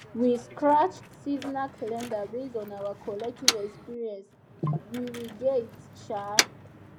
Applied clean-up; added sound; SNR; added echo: none; Motor vehicle (road); 5 dB; none.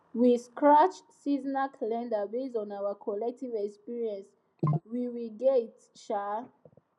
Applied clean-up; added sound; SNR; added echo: none; none; none; none.